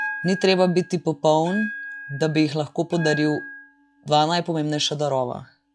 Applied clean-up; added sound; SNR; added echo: classical method log-MMSE.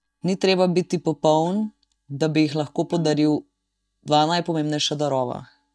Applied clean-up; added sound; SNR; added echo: neural mask model DeepFilterNet 3.